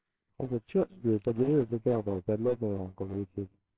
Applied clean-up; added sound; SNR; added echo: neural separator model SepFormer WHAMR!.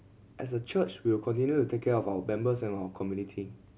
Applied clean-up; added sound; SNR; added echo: none; none; none; none.